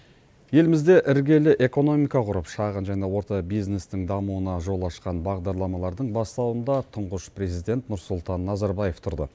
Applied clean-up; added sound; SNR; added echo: none; none; none; none.